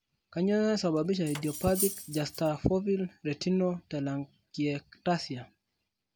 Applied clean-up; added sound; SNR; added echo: none; Cutlery, silverware; 11 dB; none.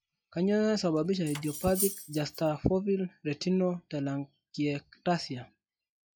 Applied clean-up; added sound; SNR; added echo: classical method log-MMSE.